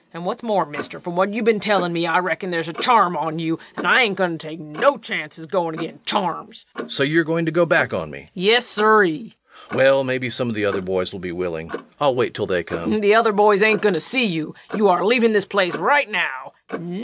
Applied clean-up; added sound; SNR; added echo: none; Clock; 18 dB; none.